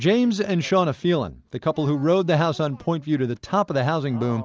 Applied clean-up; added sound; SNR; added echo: none; none; none; none.